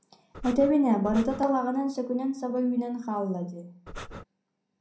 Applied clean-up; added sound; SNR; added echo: none; Breathing; 12 dB; reverberation time 0.6 s.